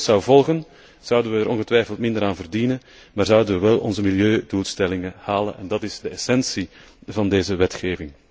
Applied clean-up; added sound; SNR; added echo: none; none; none; none.